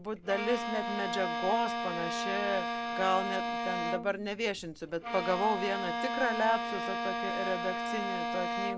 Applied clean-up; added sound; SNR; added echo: none; Bowed string instrument; 1 dB; none.